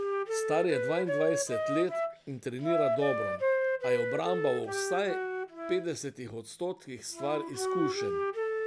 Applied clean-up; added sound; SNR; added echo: none; Wind instrument, woodwind instrument; -1 dB; none.